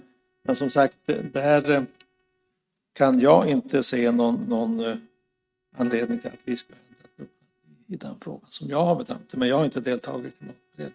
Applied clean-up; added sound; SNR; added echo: neural mask model RNNoise.